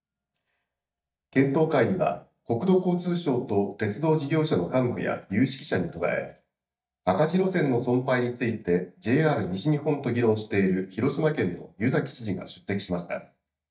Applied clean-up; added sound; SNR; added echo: neural mask model DeepFilterNet 3.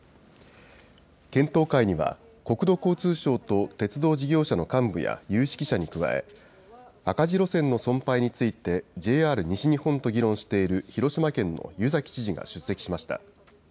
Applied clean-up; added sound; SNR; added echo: none; none; none; none.